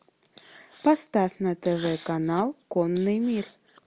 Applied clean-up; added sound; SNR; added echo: none; none; none; none.